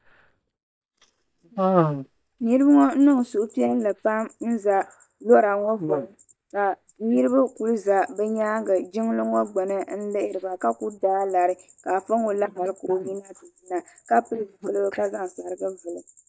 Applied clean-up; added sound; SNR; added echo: neural mask model DeepFilterNet 3.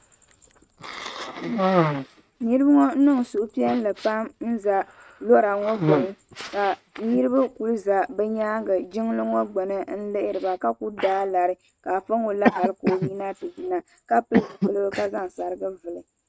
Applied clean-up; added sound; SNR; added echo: neural mask model RNNoise.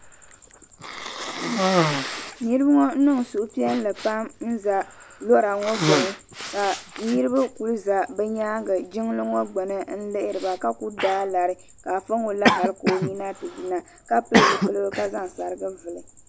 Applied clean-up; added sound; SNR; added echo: none; Cough; 4 dB; none.